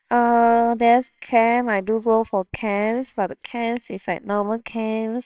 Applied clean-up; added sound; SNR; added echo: neural separator model SepFormer WHAMR!.